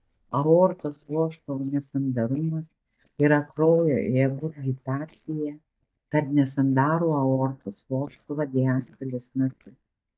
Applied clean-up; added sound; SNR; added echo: neural mask model DeepFilterNet 3.